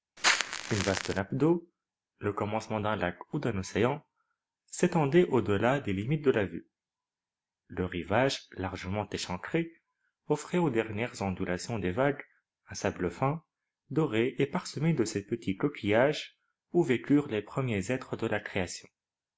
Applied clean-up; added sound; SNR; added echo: none; Crackle; 0 dB; none.